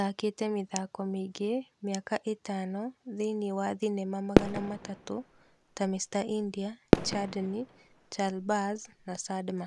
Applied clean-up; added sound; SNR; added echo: none; Fireworks; -2 dB; none.